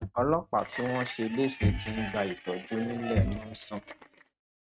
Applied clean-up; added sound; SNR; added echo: neural mask model RNNoise.